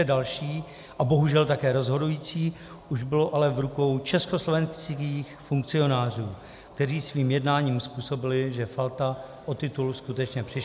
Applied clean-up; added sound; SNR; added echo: none; none; none; none.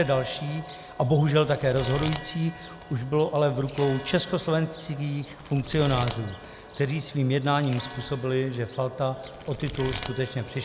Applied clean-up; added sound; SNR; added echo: none; Domestic sounds, home sounds + Church bell; 14 dB; none.